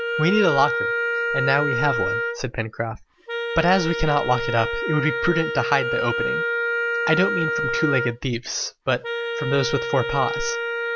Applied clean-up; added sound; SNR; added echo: none; Wind instrument, woodwind instrument; 1 dB; none.